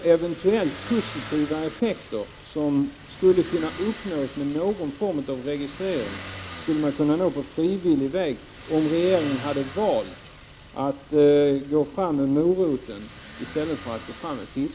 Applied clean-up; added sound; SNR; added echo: none; Motor vehicle (road); 16 dB; none.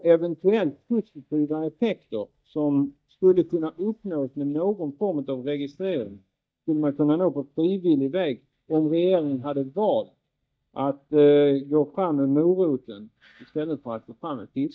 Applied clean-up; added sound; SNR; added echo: neural mask model DeepFilterNet 3.